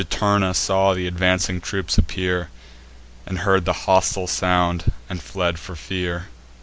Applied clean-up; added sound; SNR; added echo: none; none; none; none.